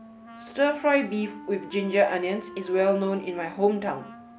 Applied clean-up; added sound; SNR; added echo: none; Wind instrument, woodwind instrument; 18 dB; none.